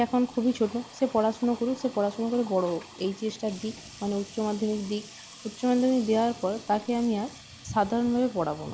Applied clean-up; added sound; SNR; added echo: none; Sink (filling or washing) / Water tap, faucet; 20 dB; none.